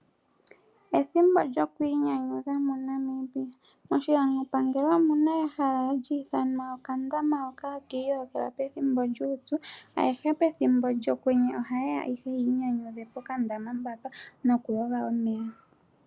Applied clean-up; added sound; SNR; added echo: none; none; none; none.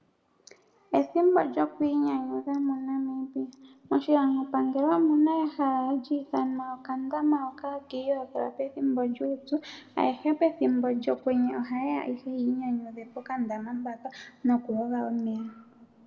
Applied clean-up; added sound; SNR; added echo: none; none; none; reverberation time 1.9 s.